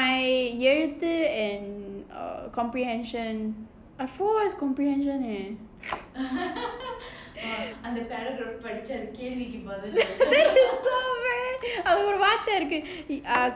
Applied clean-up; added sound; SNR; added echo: none; none; none; none.